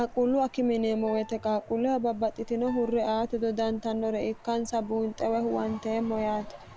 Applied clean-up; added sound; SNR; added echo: none; Piano + Water; 19 dB; none.